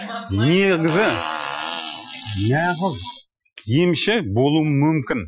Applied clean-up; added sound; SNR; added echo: classical method Wiener filter.